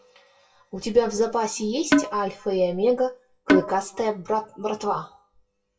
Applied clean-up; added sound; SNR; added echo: classical method WPE with log-MMSE.